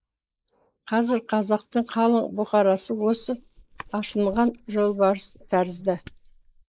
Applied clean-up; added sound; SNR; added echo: neural mask model Resemble Enhance denoiser.